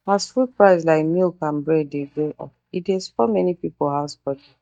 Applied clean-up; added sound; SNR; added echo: neural mask model DeepFilterNet 3.